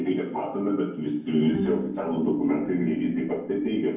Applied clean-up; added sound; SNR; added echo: neural separator model SepFormer DNS4.